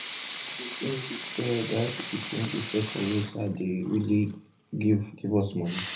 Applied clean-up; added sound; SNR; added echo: none; Sink (filling or washing) / Water tap, faucet / Liquid; 2 dB; reverberation time 0.3 s.